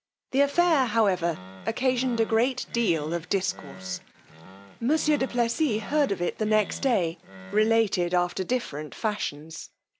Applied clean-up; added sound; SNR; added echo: none; Animal; 17 dB; none.